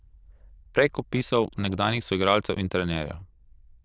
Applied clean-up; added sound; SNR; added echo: neural diffusion model UNIVERSE++.